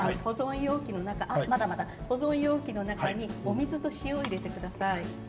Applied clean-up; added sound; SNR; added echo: none; Motorcycle; 16 dB; reverberation time 2.9 s.